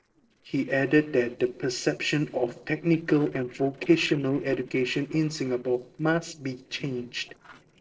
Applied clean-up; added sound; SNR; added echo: neural separator model SepFormer DNS4.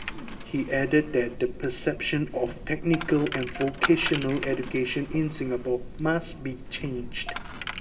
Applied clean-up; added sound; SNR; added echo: none; Coin (dropping); 8 dB; reverberation time 0.7 s.